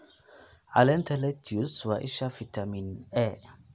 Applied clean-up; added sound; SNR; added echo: none; none; none; none.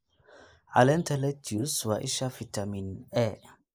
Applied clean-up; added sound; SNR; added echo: neural mask model Resemble Enhance denoiser.